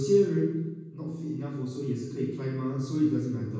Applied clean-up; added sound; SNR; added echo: none; none; none; reverberation time 1.2 s.